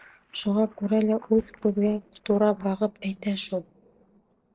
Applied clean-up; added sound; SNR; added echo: neural separator model SepFormer DNS4.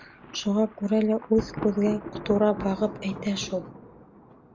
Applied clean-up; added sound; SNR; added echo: none; Thunder; 12 dB; none.